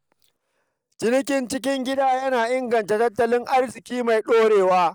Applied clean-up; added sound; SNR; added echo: neural mask model DeepFilterNet 3.